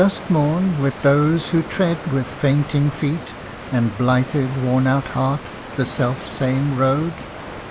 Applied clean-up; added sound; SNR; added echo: none; Water; 13 dB; none.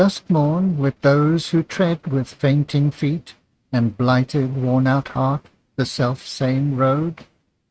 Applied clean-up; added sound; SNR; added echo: neural mask model RNNoise.